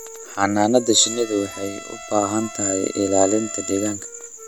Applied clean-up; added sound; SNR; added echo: none; Wind instrument, woodwind instrument + Trumpet; 18 dB; none.